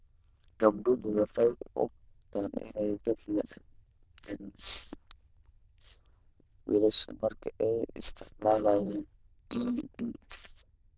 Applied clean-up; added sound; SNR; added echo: neural diffusion model UNIVERSE++.